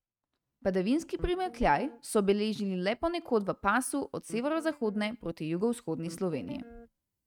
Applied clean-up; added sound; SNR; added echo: neural mask model RNNoise.